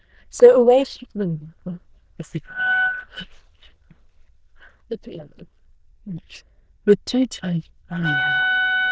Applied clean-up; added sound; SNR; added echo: neural diffusion model UNIVERSE++.